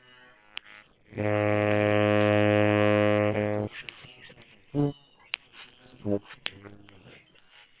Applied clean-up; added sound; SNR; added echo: neural separator model SepFormer WHAM!.